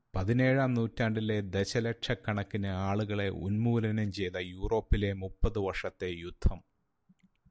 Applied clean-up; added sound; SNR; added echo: none; none; none; none.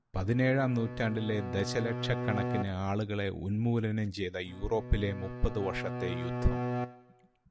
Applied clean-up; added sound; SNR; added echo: none; Bowed string instrument; 5 dB; none.